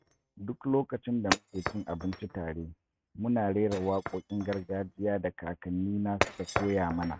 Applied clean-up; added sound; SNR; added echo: neural mask model RNNoise.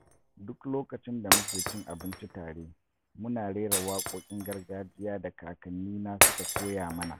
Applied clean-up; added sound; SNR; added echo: none; Shatter; -4 dB; none.